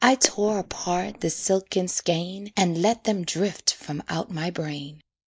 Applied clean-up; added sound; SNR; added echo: neural mask model Resemble Enhance denoiser.